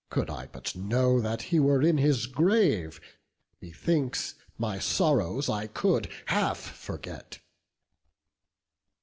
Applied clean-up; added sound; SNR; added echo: none; none; none; none.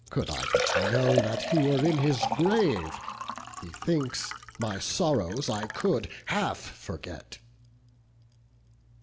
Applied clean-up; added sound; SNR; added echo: none; Liquid; 5 dB; none.